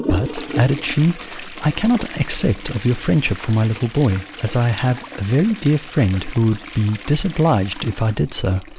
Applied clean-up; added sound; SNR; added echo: none; Toilet flush; 13 dB; none.